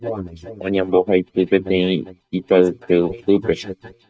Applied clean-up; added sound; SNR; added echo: neural mask model DeepFilterNet 3.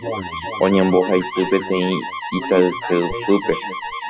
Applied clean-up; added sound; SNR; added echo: classical method log-MMSE.